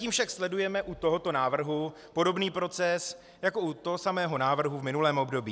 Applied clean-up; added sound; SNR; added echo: none; none; none; none.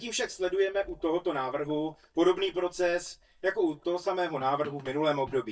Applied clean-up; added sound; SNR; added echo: neural mask model DeepFilterNet 3.